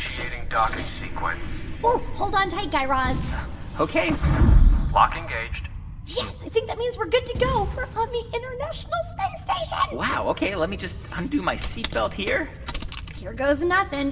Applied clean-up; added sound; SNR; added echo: none; Boom; 10 dB; reverberation time 1.8 s.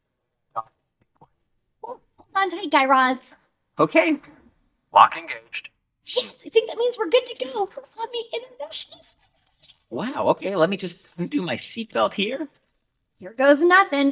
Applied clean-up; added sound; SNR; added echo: neural mask model DeepFilterNet 3.